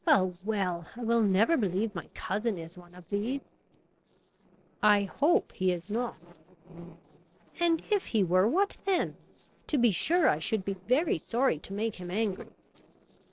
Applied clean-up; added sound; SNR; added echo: neural separator model SepFormer DNS4.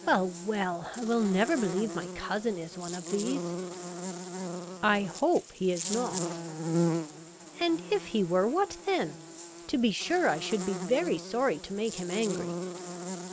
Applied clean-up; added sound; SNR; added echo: none; Buzz; 7 dB; none.